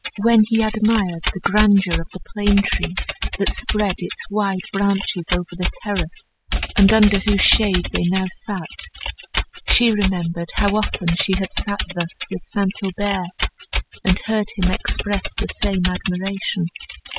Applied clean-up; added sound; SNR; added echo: classical method spectral subtraction.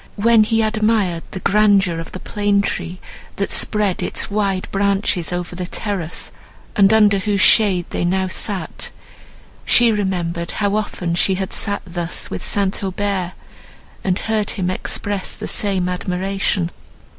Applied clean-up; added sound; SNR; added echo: none; none; none; none.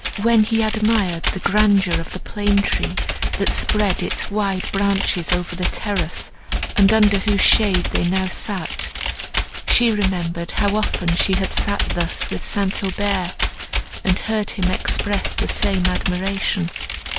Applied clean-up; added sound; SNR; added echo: none; Computer keyboard; 3 dB; none.